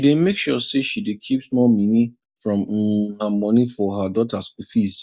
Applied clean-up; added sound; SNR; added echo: none; none; none; none.